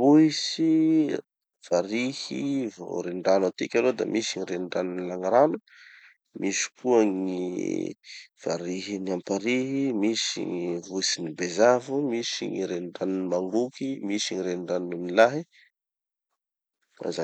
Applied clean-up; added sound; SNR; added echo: none; none; none; none.